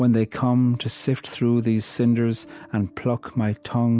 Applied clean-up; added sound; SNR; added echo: none; none; none; none.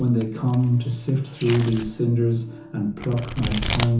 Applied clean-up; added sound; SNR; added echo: none; Domestic sounds, home sounds; 10 dB; reverberation time 0.7 s.